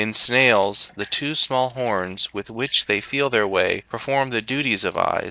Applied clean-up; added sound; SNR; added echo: neural mask model DeepFilterNet 3.